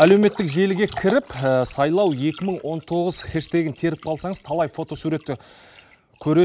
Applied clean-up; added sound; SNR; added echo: neural mask model Resemble Enhance denoiser.